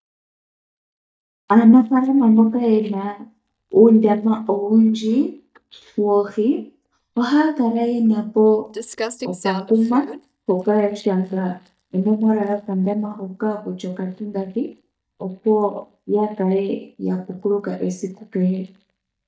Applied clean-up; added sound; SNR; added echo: neural mask model DeepFilterNet 3.